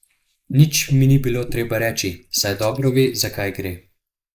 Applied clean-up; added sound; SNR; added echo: neural mask model Resemble Enhance denoiser.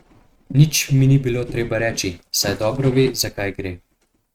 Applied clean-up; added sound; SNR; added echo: neural mask model RNNoise.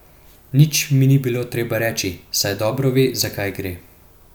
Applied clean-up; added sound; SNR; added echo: none; none; none; none.